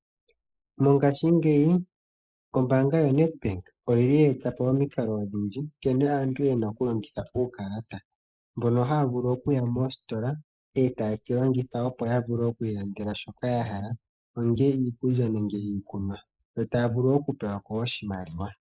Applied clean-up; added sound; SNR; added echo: neural mask model Resemble Enhance denoiser.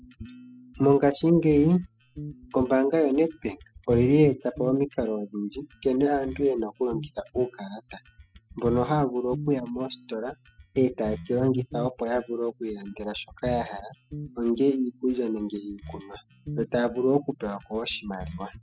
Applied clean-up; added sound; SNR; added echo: classical method spectral subtraction.